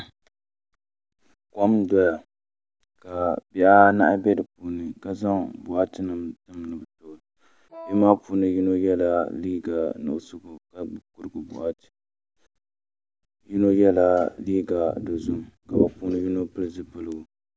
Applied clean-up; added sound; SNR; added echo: none; Wind instrument, woodwind instrument; 17 dB; none.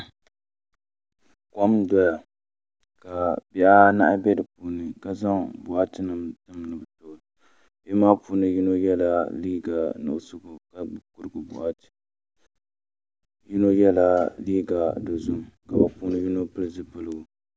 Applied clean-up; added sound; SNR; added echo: none; none; none; none.